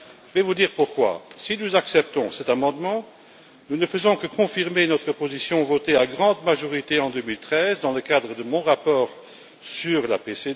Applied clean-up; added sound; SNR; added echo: none; none; none; none.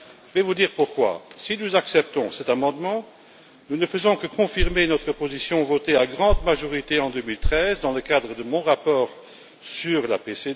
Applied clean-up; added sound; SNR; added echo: none; Thump, thud; 4 dB; none.